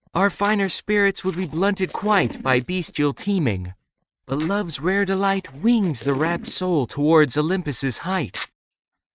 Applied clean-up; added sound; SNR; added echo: neural mask model RNNoise.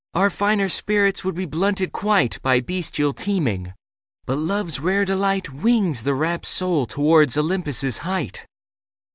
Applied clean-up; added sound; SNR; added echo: none; none; none; none.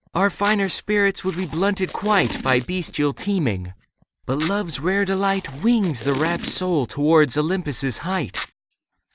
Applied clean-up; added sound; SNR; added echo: none; Packing tape, duct tape; 15 dB; none.